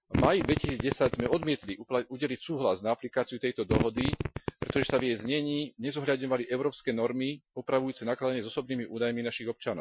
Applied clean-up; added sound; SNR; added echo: classical method Wiener filter.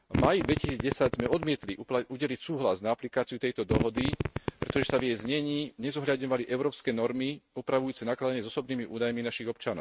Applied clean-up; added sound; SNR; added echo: neural mask model RNNoise.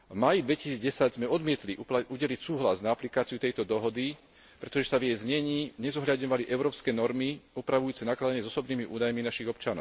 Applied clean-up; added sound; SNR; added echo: none; none; none; none.